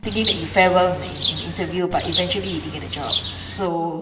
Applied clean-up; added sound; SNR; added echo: none; Bird; 4 dB; reverberation time 2.4 s.